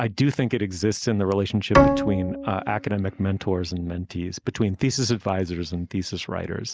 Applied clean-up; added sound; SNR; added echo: none; Bowed string instrument; 0 dB; none.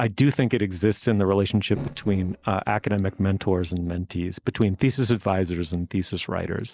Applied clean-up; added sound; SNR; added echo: neural separator model SepFormer DNS4.